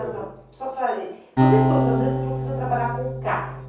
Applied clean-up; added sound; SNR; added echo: none; Acoustic guitar; -3 dB; reverberation time 0.6 s.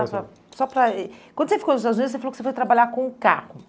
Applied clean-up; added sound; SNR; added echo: none; none; none; none.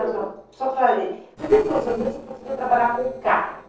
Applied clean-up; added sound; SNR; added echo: neural separator model SepFormer DNS4.